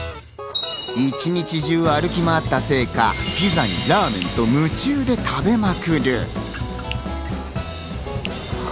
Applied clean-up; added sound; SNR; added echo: none; Finger snapping; 19 dB; none.